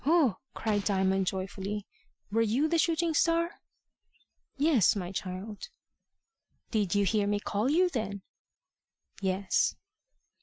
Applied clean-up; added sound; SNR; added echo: classical method Wiener filter.